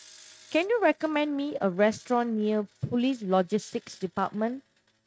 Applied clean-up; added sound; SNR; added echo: neural mask model RNNoise.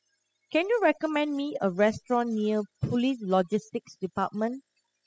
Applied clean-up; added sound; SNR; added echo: classical method spectral subtraction.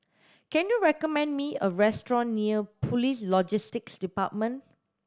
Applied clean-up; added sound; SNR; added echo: none; none; none; none.